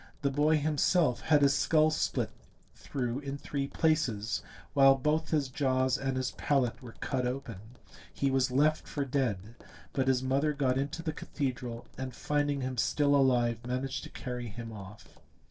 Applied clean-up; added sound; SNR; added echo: neural separator model SepFormer DNS4.